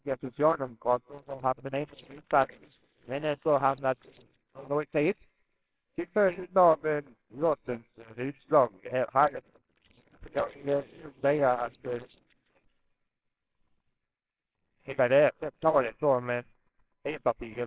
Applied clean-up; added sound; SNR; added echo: neural separator model SepFormer WHAMR!.